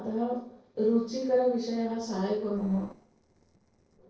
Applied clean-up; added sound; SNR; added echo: neural separator model SepFormer DNS4.